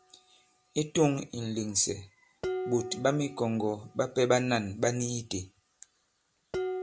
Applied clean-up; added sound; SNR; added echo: none; Dishes, pots, and pans; 11 dB; none.